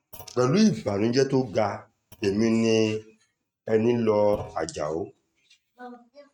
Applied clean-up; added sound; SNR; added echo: neural mask model RNNoise.